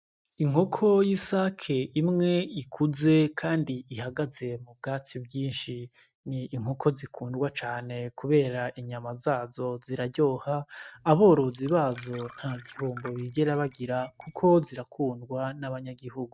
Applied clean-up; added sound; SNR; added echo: neural mask model RNNoise.